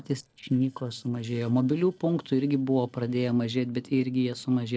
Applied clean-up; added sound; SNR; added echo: neural separator model SepFormer DNS4.